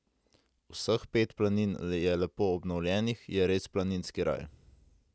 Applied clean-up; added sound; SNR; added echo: none; none; none; none.